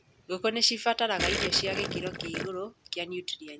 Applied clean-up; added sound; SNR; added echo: none; Gurgling; 3 dB; none.